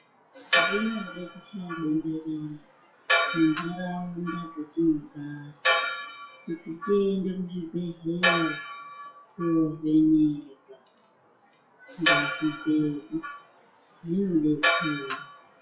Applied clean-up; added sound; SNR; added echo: classical method WPE with log-MMSE.